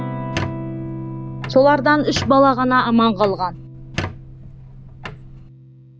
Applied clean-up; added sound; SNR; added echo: none; Squeak + Electric guitar / Strum; 9 dB; none.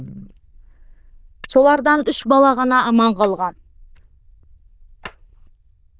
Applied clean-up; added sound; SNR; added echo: neural diffusion model UNIVERSE++.